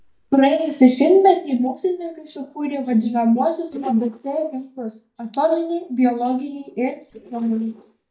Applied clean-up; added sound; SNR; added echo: neural mask model DeepFilterNet 3.